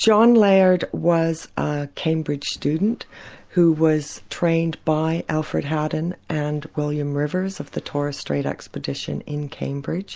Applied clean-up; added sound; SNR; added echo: none; none; none; none.